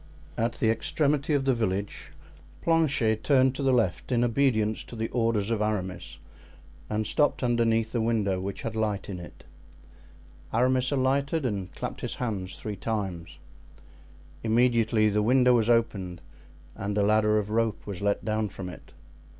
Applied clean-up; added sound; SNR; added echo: none; none; none; none.